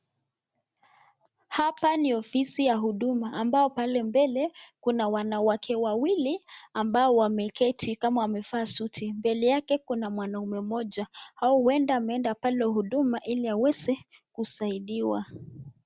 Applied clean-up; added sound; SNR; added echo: none; none; none; none.